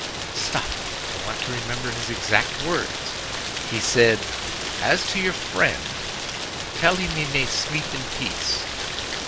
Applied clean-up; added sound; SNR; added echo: none; Rain; 3 dB; none.